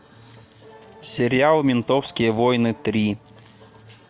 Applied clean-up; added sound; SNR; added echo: none; none; none; none.